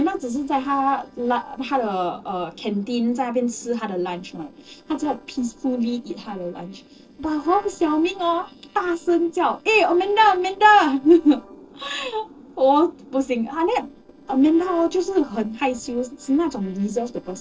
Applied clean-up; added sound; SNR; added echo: neural separator model SepFormer DNS4.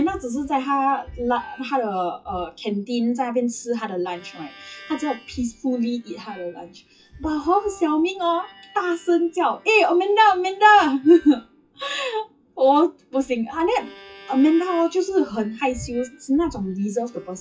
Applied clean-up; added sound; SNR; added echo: classical method WPE with log-MMSE.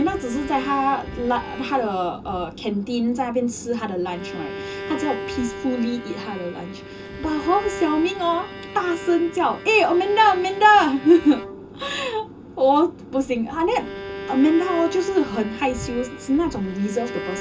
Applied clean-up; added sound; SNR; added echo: none; Bowed string instrument; 13 dB; reverberation time 0.2 s.